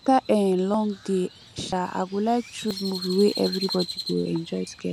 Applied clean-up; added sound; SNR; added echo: none; Crow; 13 dB; none.